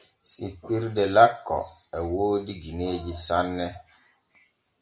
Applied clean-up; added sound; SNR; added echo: none; none; none; none.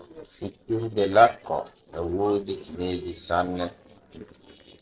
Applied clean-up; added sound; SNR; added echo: neural separator model SepFormer DNS4.